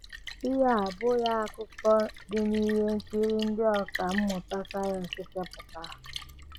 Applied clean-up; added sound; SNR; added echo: none; Splash, splatter; 14 dB; none.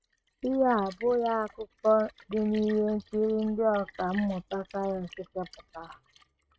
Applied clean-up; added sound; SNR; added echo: neural mask model RNNoise.